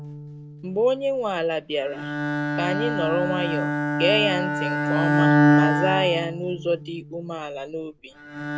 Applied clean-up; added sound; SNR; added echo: none; Bowed string instrument; -2 dB; none.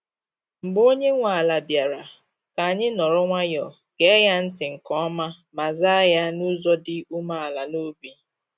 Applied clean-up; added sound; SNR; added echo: none; none; none; none.